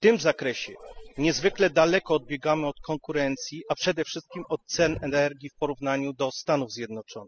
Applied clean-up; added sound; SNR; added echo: classical method spectral subtraction.